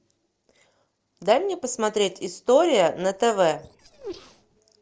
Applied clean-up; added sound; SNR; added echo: neural separator model SepFormer DNS4.